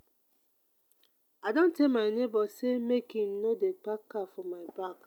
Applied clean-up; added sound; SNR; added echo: none; none; none; none.